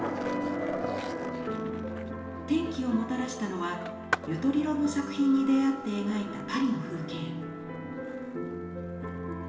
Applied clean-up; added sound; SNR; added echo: none; Skateboard; 11 dB; reverberation time 1.0 s.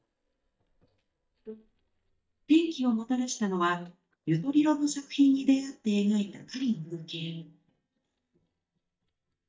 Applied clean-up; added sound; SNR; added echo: neural mask model DeepFilterNet 3.